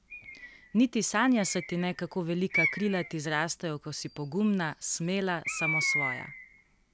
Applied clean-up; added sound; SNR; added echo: none; Bird; 6 dB; none.